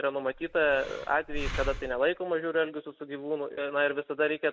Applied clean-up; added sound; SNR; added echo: none; Breathing; 8 dB; none.